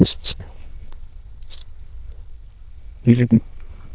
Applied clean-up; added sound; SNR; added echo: neural diffusion model UNIVERSE++.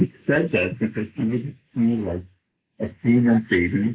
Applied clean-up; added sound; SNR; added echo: neural mask model Resemble Enhance denoiser.